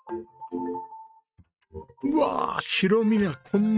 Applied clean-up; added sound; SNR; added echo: neural mask model RNNoise.